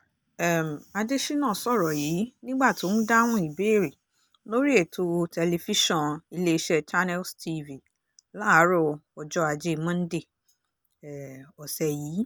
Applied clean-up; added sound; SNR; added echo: none; none; none; none.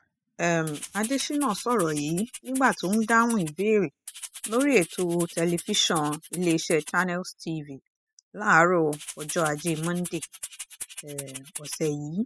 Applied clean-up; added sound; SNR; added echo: classical method spectral subtraction.